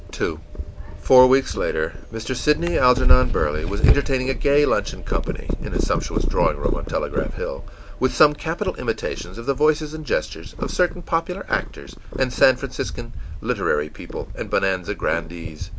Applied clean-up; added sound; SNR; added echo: none; Purr; 2 dB; none.